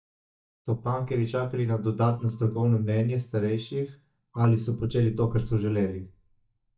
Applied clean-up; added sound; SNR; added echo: neural mask model DeepFilterNet 3.